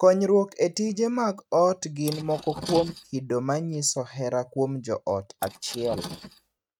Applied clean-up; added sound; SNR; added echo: neural mask model RNNoise.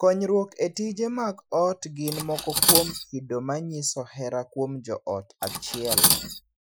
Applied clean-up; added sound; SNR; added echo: classical method Wiener filter.